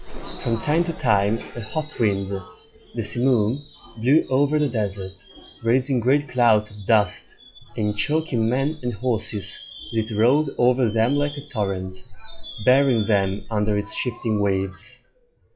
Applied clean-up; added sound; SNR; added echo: classical method log-MMSE.